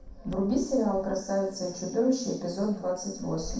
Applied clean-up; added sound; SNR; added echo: none; Bird; 16 dB; reverberation time 0.6 s.